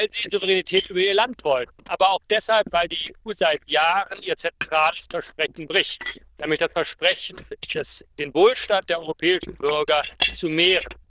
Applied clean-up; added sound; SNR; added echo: neural diffusion model UNIVERSE++.